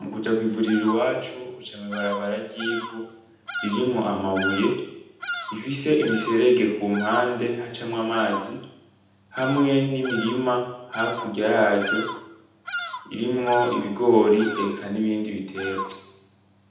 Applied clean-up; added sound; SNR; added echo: none; Bird vocalization, bird call, bird song; 11 dB; reverberation time 0.8 s.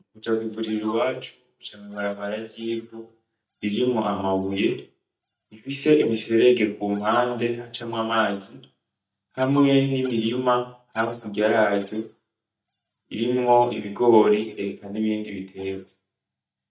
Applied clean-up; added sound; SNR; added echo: neural mask model DeepFilterNet 3.